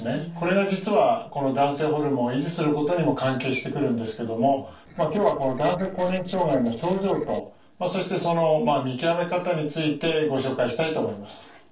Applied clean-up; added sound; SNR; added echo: neural separator model SepFormer DNS4.